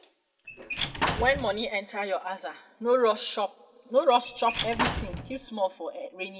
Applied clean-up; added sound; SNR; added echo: none; Squeak / Slam / Wood; 3 dB; reverberation time 2.2 s.